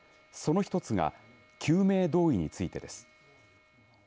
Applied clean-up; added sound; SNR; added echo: none; none; none; none.